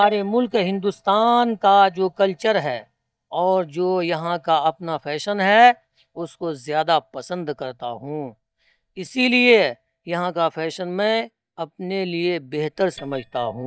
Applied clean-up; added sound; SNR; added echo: neural mask model DeepFilterNet 3.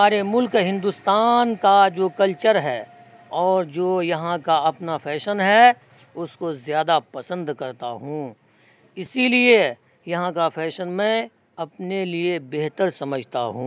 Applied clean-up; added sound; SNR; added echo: none; none; none; none.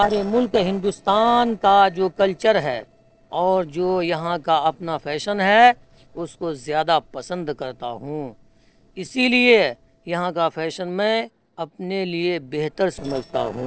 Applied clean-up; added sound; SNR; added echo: neural separator model SepFormer DNS4.